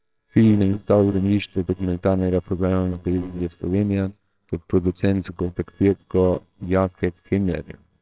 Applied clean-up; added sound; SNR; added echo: neural separator model SepFormer WHAMR!.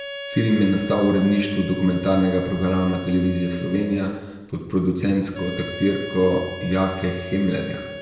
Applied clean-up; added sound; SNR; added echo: none; Wind instrument, woodwind instrument; 13 dB; reverberation time 0.9 s.